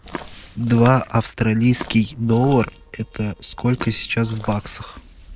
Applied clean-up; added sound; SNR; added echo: neural separator model SepFormer DNS4.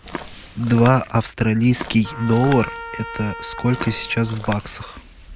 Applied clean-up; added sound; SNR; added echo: none; Walk, footsteps + Trumpet; 13 dB; none.